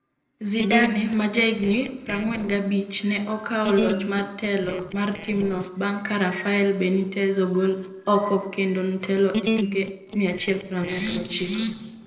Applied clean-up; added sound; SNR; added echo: neural separator model SepFormer DNS4.